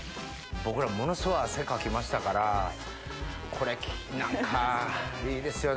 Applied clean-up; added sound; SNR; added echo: none; Bass drum / Drum kit; 20 dB; none.